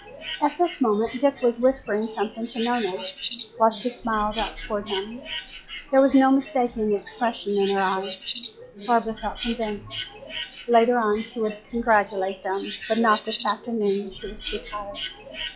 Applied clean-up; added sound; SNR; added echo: classical method log-MMSE.